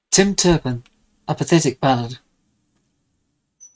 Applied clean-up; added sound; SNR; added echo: neural mask model RNNoise.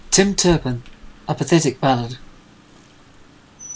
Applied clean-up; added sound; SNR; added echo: none; Rain; 17 dB; none.